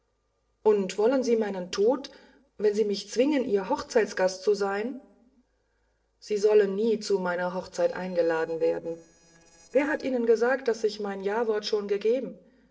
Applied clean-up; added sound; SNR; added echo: neural separator model SepFormer DNS4.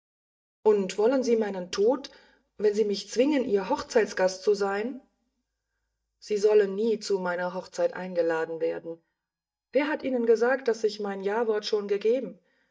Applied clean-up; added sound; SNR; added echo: neural mask model DeepFilterNet 3.